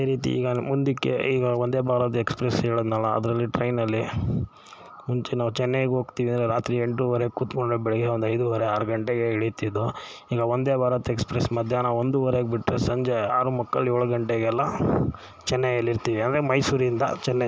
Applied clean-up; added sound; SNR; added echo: none; none; none; none.